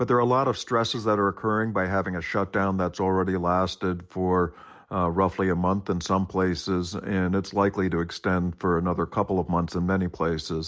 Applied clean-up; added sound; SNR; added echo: none; none; none; none.